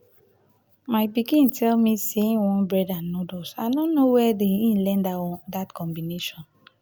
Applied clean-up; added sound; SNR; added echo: none; none; none; none.